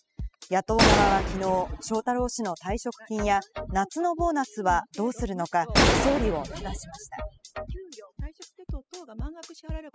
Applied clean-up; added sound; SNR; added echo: classical method spectral subtraction.